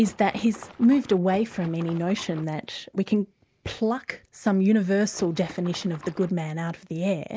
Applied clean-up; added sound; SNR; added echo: none; Water / Splash, splatter; 19 dB; none.